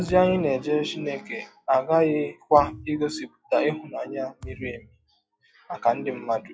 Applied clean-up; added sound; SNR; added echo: classical method log-MMSE.